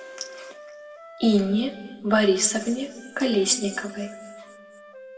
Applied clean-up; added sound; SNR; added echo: none; Wind instrument, woodwind instrument; 20 dB; reverberation time 1.3 s.